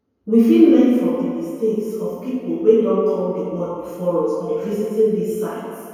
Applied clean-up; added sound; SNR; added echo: none; none; none; reverberation time 2.2 s.